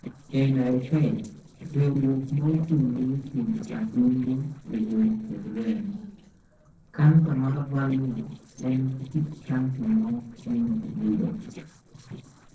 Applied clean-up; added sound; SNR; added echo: neural separator model SepFormer DNS4.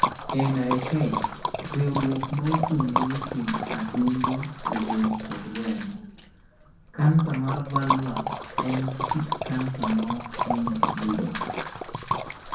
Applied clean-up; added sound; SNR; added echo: none; Liquid; 3 dB; reverberation time 0.5 s.